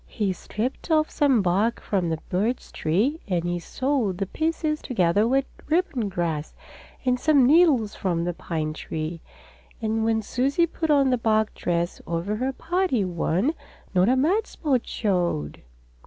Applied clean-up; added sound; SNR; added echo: none; none; none; none.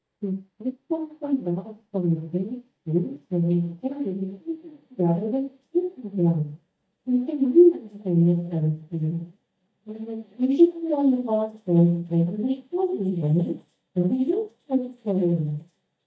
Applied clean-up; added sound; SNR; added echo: neural mask model DeepFilterNet 3.